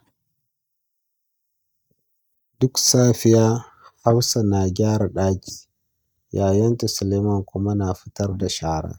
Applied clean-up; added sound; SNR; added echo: neural mask model DeepFilterNet 3.